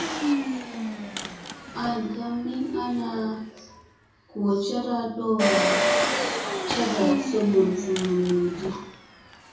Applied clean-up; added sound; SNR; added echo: none; Engine; 1 dB; reverberation time 0.6 s.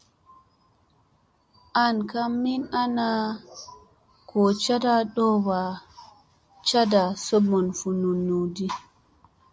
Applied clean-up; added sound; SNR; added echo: none; none; none; none.